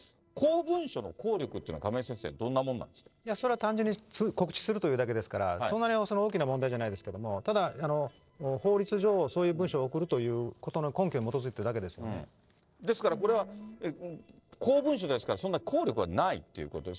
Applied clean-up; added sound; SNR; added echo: neural separator model SepFormer DNS4.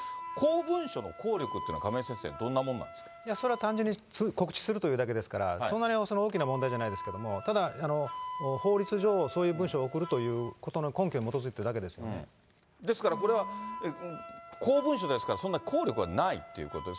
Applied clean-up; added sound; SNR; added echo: none; Wind instrument, woodwind instrument; 12 dB; none.